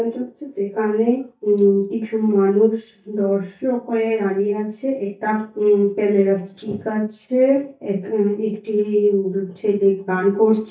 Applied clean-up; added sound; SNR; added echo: neural mask model DeepFilterNet 3.